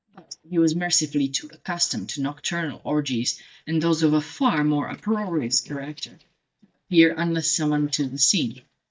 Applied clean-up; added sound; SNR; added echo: neural mask model DeepFilterNet 3.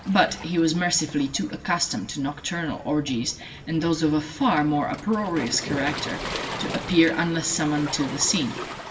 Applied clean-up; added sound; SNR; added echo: none; Waves, surf; 12 dB; reverberation time 0.3 s.